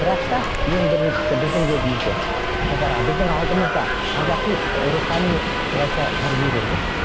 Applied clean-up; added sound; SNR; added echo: none; Subway, metro, underground; -2 dB; none.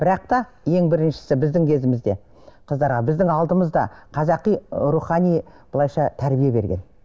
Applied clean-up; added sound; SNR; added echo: none; none; none; none.